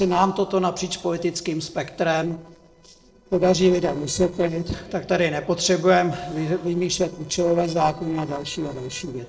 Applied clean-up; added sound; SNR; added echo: neural separator model SepFormer DNS4.